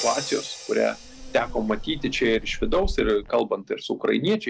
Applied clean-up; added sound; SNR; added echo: none; Insect + Crash cymbal; 9 dB; none.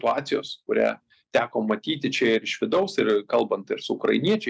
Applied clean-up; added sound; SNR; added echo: none; none; none; none.